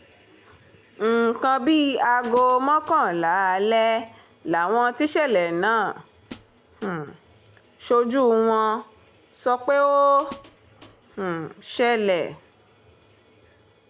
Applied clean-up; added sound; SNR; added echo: none; Hi-hat; 20 dB; none.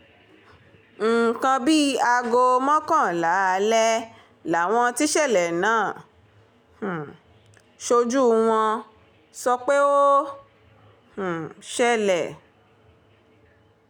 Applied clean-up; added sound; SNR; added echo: none; none; none; none.